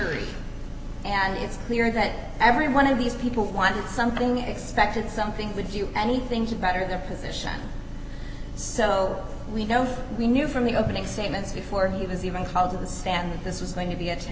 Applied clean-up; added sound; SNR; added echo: none; none; none; none.